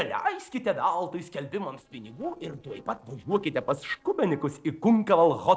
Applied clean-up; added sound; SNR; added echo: neural separator model SepFormer DNS4.